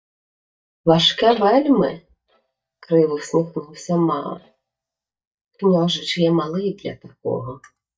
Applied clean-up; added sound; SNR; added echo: neural mask model DeepFilterNet 3.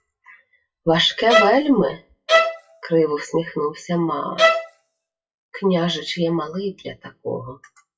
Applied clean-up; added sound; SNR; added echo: classical method WPE with log-MMSE.